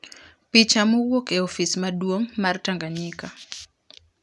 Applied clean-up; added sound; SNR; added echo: none; none; none; none.